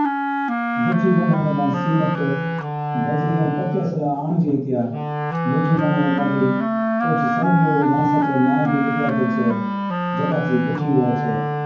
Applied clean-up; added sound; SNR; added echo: none; Wind instrument, woodwind instrument; 1 dB; reverberation time 0.9 s.